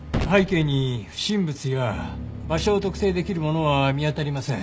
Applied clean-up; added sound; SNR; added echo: none; Gunshot, gunfire; 11 dB; none.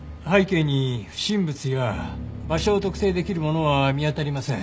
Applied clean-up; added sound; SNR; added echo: none; none; none; none.